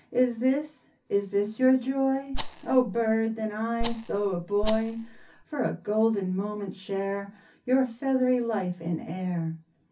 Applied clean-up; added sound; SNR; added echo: none; Rattle; -3 dB; reverberation time 0.3 s.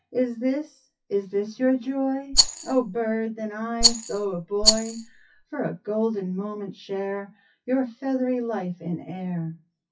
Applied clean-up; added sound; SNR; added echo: classical method WPE with log-MMSE.